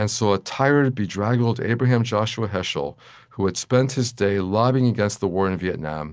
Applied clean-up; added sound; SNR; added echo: none; none; none; none.